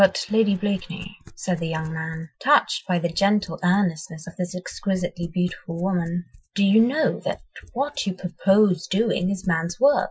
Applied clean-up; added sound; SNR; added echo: classical method Wiener filter.